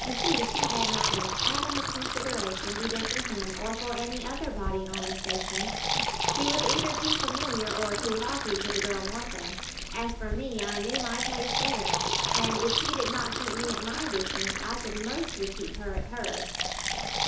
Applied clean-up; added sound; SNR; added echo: none; Fill (with liquid); -3 dB; reverberation time 0.6 s.